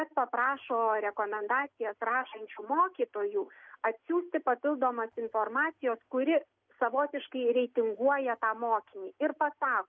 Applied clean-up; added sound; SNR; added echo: none; none; none; none.